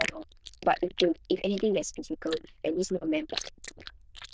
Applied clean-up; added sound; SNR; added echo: neural diffusion model UNIVERSE++.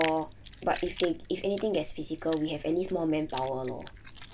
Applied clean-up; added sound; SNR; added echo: none; Chewing, mastication; 11 dB; none.